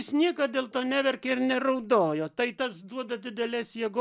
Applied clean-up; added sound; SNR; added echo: none; none; none; none.